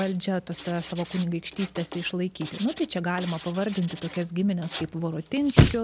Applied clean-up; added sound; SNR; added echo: none; Writing + Chirp, tweet / Slam / Car; 2 dB; none.